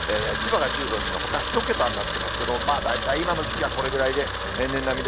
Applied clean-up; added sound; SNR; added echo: none; Camera; -1 dB; none.